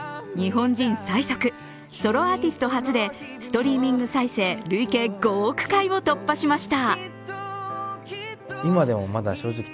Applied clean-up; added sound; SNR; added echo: none; none; none; none.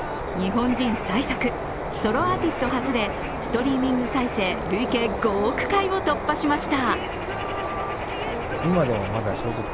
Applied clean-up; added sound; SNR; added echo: none; Bird; 4 dB; none.